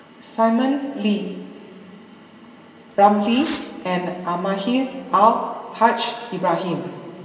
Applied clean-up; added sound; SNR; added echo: none; Fireworks; 15 dB; reverberation time 1.9 s.